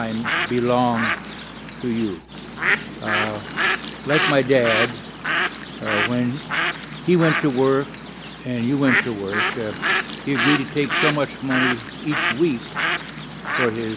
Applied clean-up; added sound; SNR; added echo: none; Bird; 2 dB; none.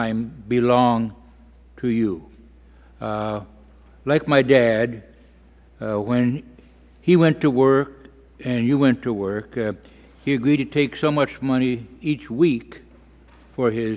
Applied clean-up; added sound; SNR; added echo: none; none; none; none.